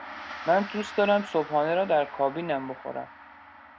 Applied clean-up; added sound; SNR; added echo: none; Gong; 15 dB; none.